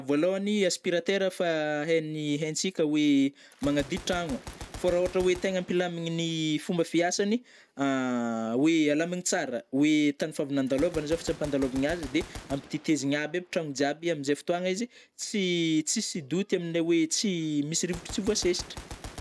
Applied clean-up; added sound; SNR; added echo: none; Gunshot, gunfire; 19 dB; none.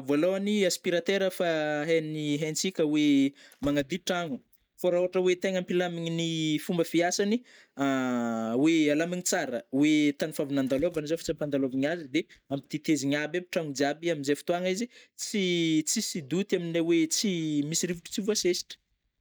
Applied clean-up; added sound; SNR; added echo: neural mask model DeepFilterNet 3.